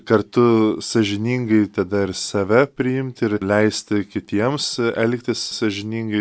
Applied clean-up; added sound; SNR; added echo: none; none; none; none.